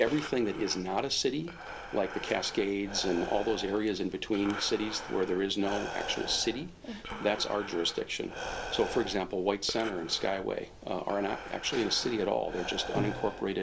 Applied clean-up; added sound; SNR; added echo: none; Breathing; 10 dB; none.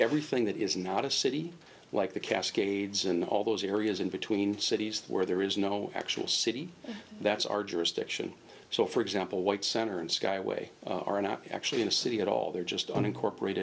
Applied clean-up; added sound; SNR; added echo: none; none; none; none.